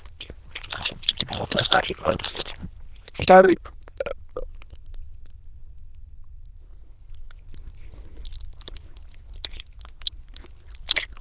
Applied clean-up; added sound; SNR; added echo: neural diffusion model UNIVERSE++.